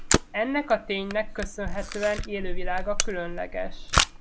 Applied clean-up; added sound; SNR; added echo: none; Camera; -2 dB; none.